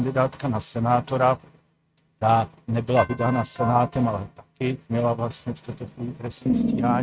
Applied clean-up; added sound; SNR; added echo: neural mask model RNNoise.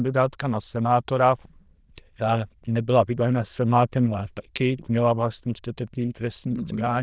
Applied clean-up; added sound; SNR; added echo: neural diffusion model UNIVERSE++.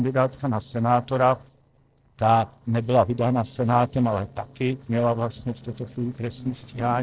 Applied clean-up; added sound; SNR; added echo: neural separator model SepFormer DNS4.